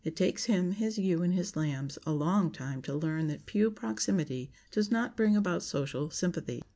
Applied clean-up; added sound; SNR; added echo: none; none; none; none.